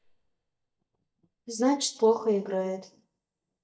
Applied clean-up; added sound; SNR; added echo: neural mask model DeepFilterNet 3.